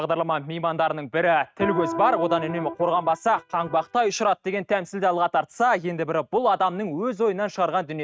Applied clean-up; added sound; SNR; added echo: neural mask model RNNoise.